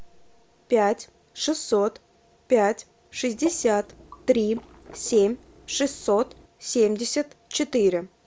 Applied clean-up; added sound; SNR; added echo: none; Water / Liquid; 19 dB; none.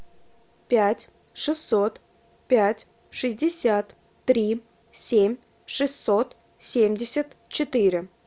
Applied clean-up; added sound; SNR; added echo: none; none; none; none.